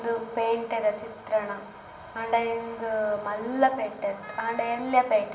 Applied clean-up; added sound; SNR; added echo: none; Wind instrument, woodwind instrument; 18 dB; reverberation time 1.9 s.